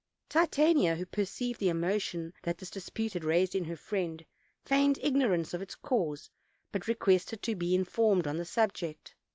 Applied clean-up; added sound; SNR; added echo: none; none; none; none.